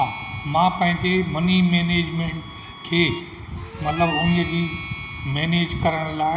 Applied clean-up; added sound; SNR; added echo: none; Harmonica; 13 dB; none.